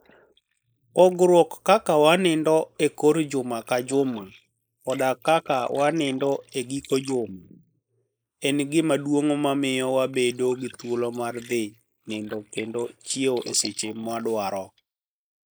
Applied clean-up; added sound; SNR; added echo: neural mask model Resemble Enhance denoiser.